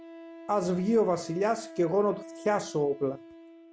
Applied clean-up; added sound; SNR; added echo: none; Wind instrument, woodwind instrument; 16 dB; none.